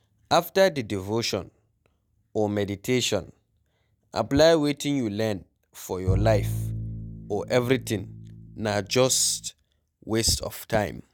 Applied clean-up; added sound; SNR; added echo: none; Bowed string instrument; 5 dB; none.